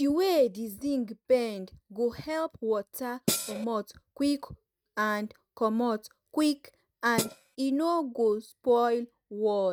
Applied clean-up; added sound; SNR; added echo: neural mask model RNNoise.